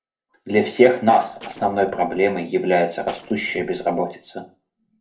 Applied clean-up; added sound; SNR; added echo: neural separator model SepFormer DNS4.